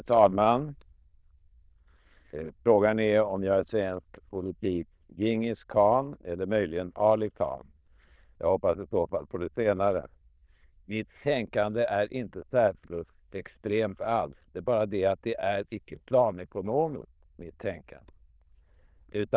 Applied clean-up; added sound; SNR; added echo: neural diffusion model UNIVERSE++.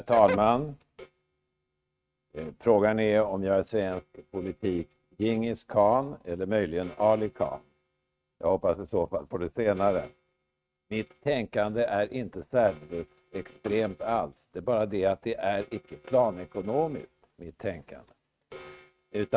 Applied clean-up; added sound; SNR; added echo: neural mask model RNNoise.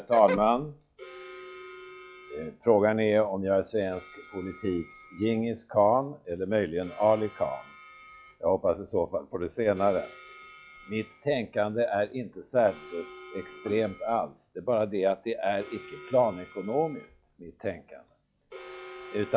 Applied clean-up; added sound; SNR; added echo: classical method log-MMSE.